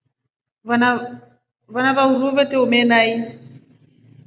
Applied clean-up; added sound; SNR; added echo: none; none; none; none.